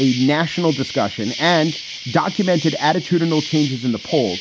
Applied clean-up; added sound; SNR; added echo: none; Insect; 12 dB; none.